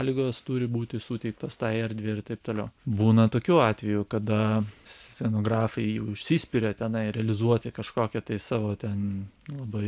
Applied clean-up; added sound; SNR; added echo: none; none; none; none.